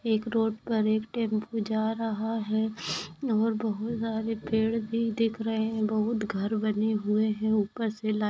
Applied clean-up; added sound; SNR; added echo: none; none; none; none.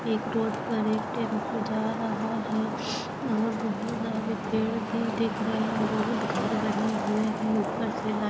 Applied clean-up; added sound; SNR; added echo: none; Traffic noise, roadway noise; 2 dB; none.